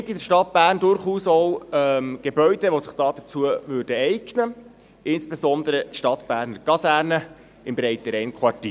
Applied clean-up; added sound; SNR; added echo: none; none; none; none.